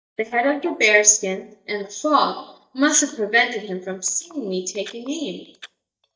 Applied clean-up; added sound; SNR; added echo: neural mask model DeepFilterNet 3.